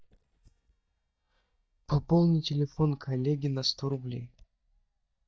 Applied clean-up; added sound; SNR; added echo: neural mask model DeepFilterNet 3.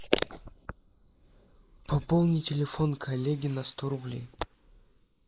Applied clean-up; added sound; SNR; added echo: neural mask model Resemble Enhance denoiser.